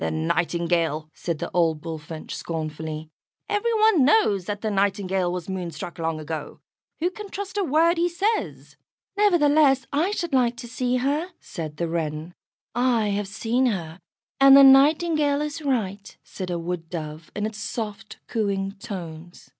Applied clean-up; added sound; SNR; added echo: none; none; none; none.